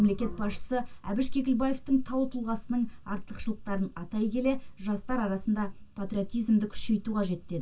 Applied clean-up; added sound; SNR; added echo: none; none; none; reverberation time 0.1 s.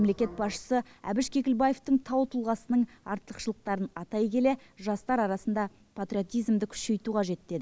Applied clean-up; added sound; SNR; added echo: none; none; none; none.